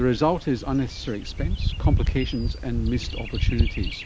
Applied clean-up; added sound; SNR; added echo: none; Bird vocalization, bird call, bird song; -1 dB; none.